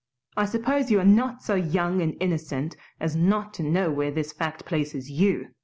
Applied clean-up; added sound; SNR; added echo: none; none; none; none.